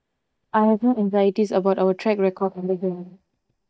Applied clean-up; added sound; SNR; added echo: neural mask model DeepFilterNet 3.